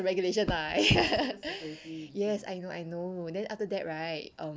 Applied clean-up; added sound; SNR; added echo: none; none; none; none.